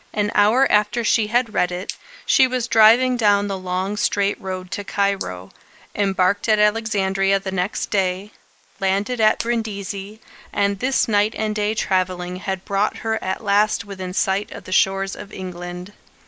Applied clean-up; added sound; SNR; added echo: neural mask model Resemble Enhance denoiser.